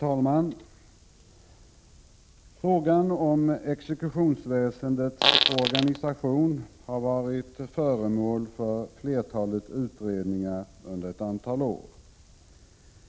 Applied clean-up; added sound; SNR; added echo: none; Fart; -3 dB; none.